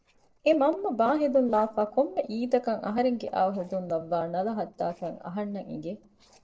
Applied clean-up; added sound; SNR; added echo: neural separator model SepFormer DNS4.